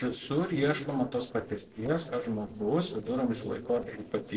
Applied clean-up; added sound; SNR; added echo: neural separator model SepFormer DNS4.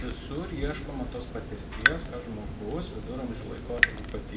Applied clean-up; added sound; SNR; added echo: none; Drip / Water tap, faucet; -4 dB; reverberation time 1.9 s.